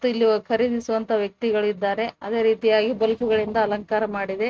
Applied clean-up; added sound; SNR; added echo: neural mask model RNNoise.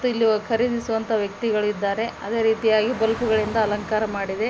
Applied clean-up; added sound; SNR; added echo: none; Traffic noise, roadway noise / Car; 16 dB; none.